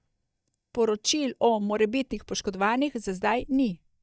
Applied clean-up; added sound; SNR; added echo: neural mask model DeepFilterNet 3.